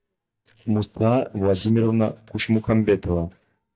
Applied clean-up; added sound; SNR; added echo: neural mask model DeepFilterNet 3.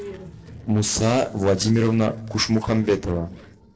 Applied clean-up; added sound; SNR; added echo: neural separator model SepFormer DNS4.